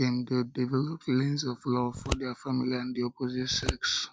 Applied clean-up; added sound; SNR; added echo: none; Scissors; 8 dB; none.